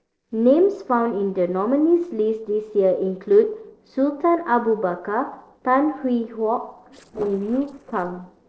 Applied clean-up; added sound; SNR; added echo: neural separator model SepFormer DNS4.